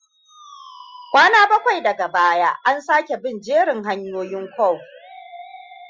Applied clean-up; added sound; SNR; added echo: classical method Wiener filter.